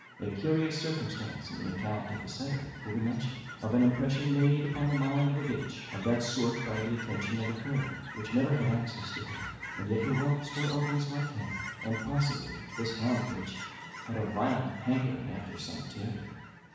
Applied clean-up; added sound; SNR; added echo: none; Chirp, tweet / Fowl; 12 dB; reverberation time 1.1 s.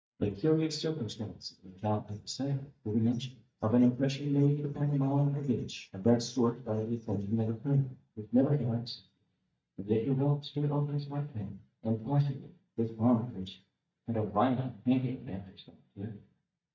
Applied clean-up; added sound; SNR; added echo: neural mask model DeepFilterNet 3.